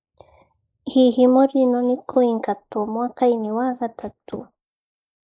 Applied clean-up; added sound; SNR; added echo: neural mask model Resemble Enhance denoiser.